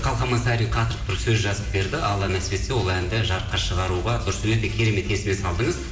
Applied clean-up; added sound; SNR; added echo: none; none; none; reverberation time 1.0 s.